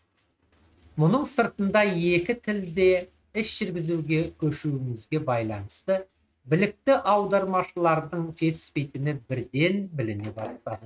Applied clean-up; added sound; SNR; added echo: neural mask model RNNoise.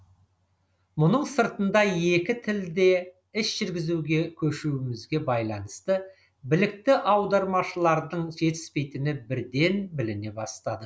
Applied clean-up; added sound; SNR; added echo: none; none; none; none.